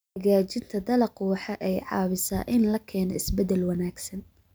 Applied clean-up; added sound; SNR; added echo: none; none; none; none.